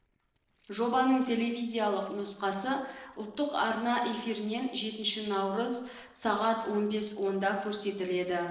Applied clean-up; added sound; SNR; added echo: neural separator model SepFormer DNS4.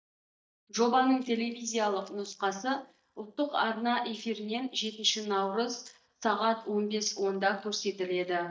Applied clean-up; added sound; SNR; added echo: neural mask model DeepFilterNet 3.